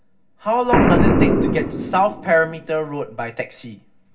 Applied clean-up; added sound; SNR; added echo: none; Boom; -2 dB; reverberation time 0.4 s.